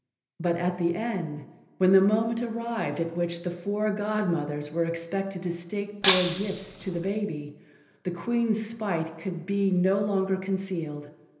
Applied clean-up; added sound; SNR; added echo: none; Shatter; -4 dB; reverberation time 0.8 s.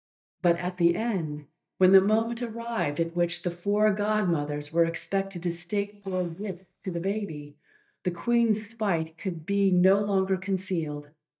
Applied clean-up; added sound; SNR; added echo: neural mask model DeepFilterNet 3.